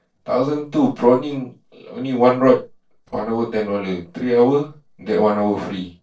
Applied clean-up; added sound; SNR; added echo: neural separator model SepFormer DNS4.